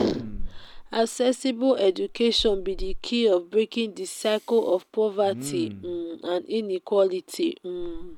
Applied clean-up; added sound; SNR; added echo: none; Respiratory sounds; 12 dB; none.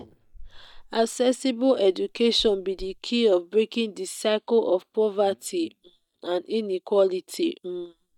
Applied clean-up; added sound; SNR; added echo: neural mask model DeepFilterNet 3.